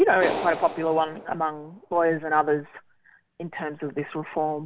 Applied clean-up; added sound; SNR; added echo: none; Clapping; 13 dB; none.